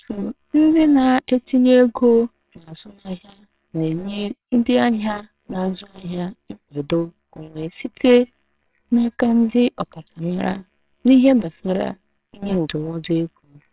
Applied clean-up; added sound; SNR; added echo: neural separator model SepFormer WHAMR!.